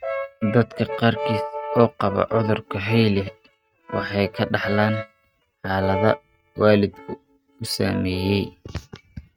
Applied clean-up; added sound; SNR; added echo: neural mask model RNNoise.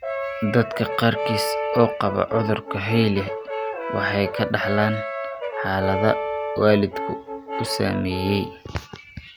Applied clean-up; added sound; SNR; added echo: none; Brass instrument; 5 dB; none.